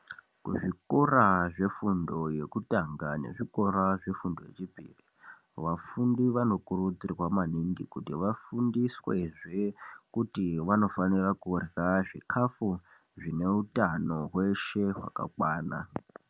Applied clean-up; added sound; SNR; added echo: none; none; none; none.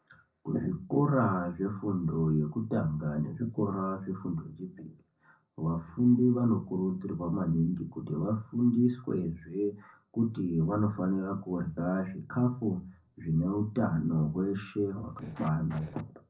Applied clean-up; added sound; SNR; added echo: neural separator model SepFormer DNS4.